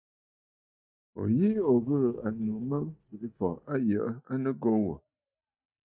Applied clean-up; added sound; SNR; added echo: neural mask model DeepFilterNet 3.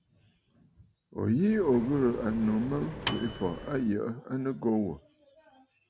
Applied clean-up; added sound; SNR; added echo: none; Microwave oven; 10 dB; none.